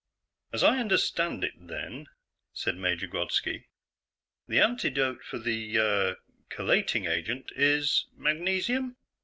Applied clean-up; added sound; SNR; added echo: none; none; none; none.